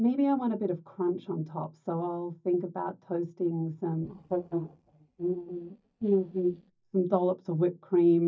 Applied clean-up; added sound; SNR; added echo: neural mask model DeepFilterNet 3.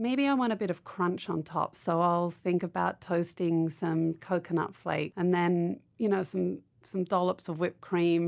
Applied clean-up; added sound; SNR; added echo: none; none; none; none.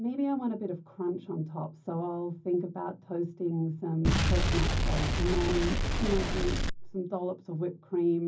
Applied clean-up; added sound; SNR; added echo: none; Explosion; -4 dB; reverberation time 0.4 s.